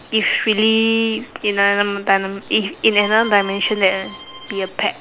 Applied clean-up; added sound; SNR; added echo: none; Accordion; 13 dB; none.